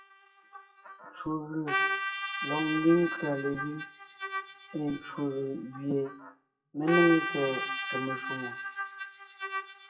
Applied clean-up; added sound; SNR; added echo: classical method WPE with log-MMSE.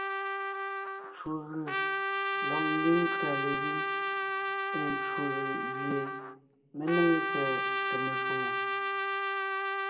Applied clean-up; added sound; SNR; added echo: none; Trumpet; -3 dB; reverberation time 1.6 s.